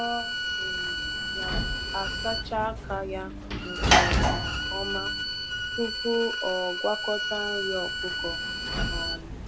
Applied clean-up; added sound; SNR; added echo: none; Bowed string instrument + Sliding door / Slam; -5 dB; none.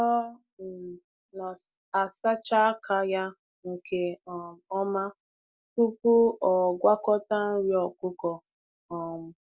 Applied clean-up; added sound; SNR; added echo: none; none; none; none.